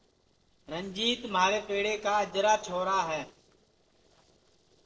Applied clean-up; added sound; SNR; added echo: neural separator model SepFormer DNS4.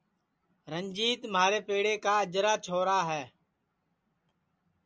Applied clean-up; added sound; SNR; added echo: none; none; none; none.